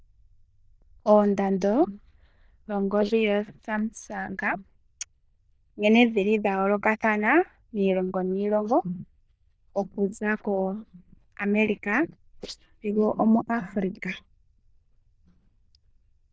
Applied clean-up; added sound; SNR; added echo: neural diffusion model UNIVERSE++.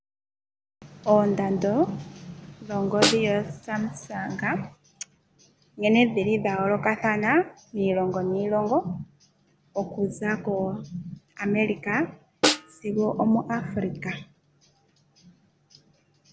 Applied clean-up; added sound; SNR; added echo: none; Snare drum; 3 dB; none.